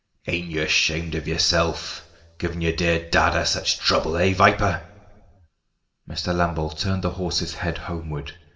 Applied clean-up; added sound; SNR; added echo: none; none; none; reverberation time 1.4 s.